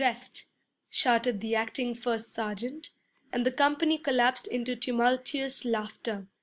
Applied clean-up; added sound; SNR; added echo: none; none; none; none.